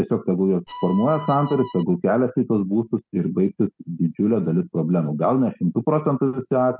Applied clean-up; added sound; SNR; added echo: none; Bowed string instrument; 14 dB; none.